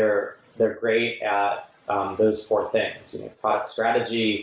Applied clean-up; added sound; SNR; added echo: none; none; none; none.